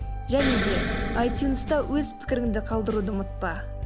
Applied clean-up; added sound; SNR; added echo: none; Explosion; 4 dB; none.